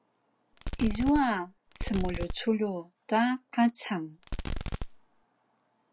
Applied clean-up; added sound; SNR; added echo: none; Fireworks; 4 dB; none.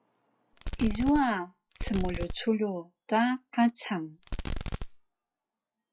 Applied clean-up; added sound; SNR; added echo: classical method log-MMSE.